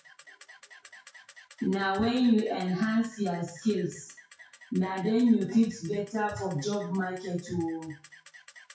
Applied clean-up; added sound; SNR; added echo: classical method WPE with log-MMSE.